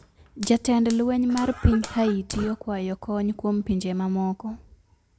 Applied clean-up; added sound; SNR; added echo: none; Fire + Cough; 17 dB; none.